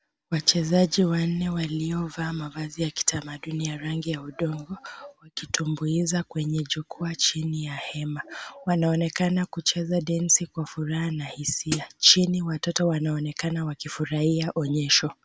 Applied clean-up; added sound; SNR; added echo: none; Hi-hat; 6 dB; none.